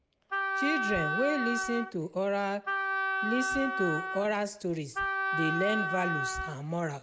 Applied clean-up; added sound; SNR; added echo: none; Wind instrument, woodwind instrument; 0 dB; none.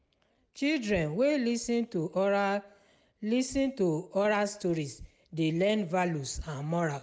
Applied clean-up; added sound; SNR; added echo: none; none; none; none.